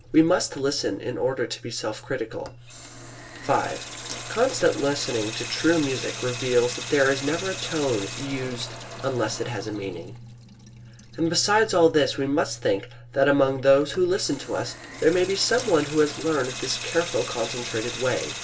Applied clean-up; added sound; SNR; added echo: none; Sink (filling or washing) / Water tap, faucet; 13 dB; reverberation time 0.1 s.